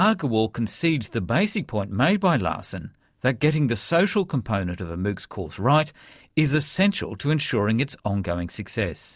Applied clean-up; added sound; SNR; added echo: none; none; none; none.